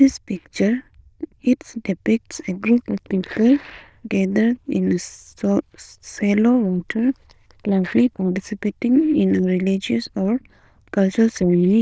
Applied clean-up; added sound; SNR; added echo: neural diffusion model UNIVERSE++.